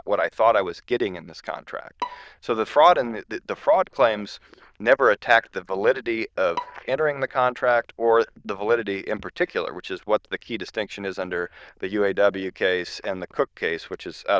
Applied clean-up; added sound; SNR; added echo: neural diffusion model UNIVERSE++.